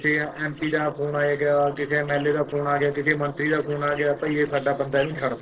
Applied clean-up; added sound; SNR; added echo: neural separator model SepFormer DNS4.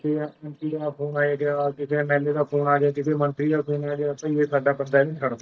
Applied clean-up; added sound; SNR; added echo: neural mask model DeepFilterNet 3.